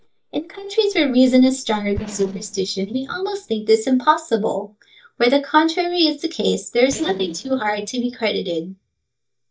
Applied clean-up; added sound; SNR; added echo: neural mask model DeepFilterNet 3.